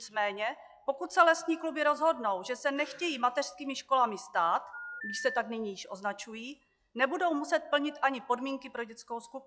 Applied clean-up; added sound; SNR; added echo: classical method log-MMSE.